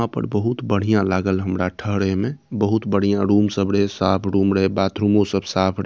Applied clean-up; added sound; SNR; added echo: none; none; none; none.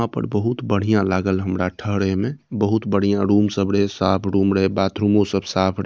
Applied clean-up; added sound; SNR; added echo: neural mask model Resemble Enhance denoiser.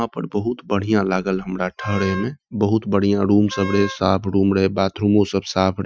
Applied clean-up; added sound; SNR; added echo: classical method Wiener filter.